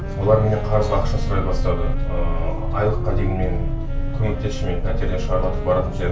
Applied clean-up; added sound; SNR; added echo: none; Wind instrument, woodwind instrument; 15 dB; reverberation time 0.3 s.